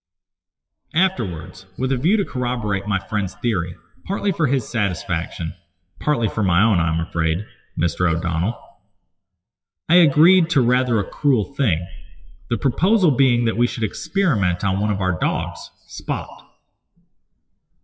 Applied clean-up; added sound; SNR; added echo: classical method WPE with log-MMSE.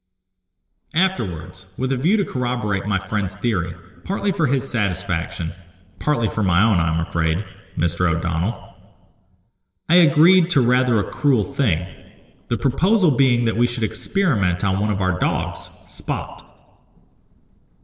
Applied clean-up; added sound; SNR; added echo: neural separator model SepFormer DNS4.